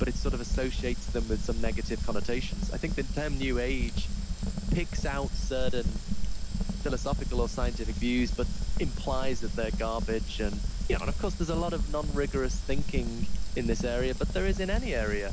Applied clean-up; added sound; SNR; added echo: none; Fire; -4 dB; none.